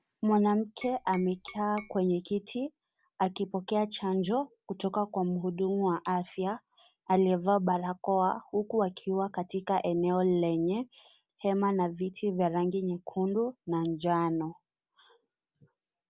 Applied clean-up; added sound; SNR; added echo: none; Tap; 17 dB; none.